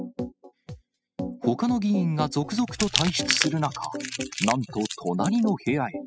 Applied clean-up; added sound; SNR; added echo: classical method spectral subtraction.